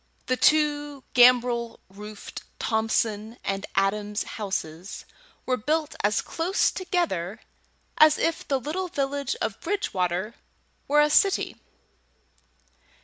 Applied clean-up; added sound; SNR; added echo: none; none; none; none.